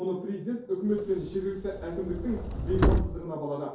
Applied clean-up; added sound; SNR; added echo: none; Subway, metro, underground; -1 dB; reverberation time 2.4 s.